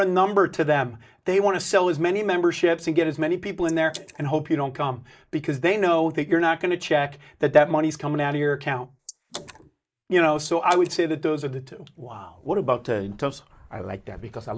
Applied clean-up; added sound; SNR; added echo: neural mask model Resemble Enhance denoiser.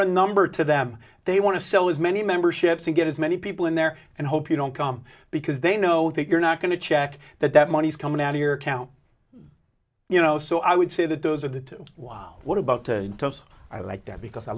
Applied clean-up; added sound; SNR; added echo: none; none; none; none.